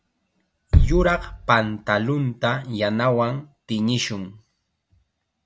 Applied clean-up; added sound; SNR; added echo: none; Bass drum; 2 dB; none.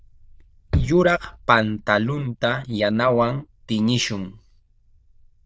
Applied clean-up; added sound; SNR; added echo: neural diffusion model UNIVERSE++.